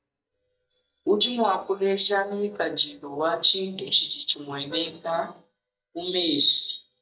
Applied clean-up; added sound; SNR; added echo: neural mask model DeepFilterNet 3.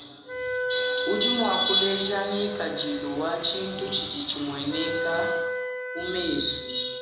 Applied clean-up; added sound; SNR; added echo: none; Wind instrument, woodwind instrument; 4 dB; reverberation time 0.9 s.